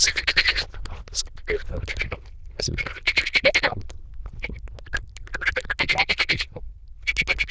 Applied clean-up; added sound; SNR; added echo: neural diffusion model UNIVERSE++.